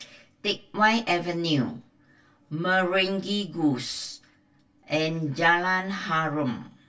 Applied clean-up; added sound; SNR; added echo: none; none; none; reverberation time 0.1 s.